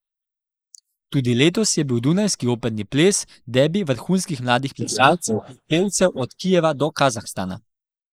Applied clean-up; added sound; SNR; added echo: neural mask model Resemble Enhance denoiser.